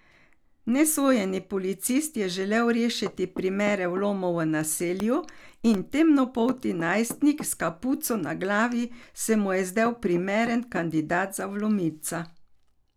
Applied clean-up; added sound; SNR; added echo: none; Knock / Wood; 20 dB; none.